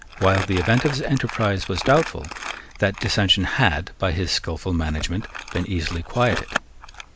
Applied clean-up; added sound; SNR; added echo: none; Crumpling, crinkling; 11 dB; none.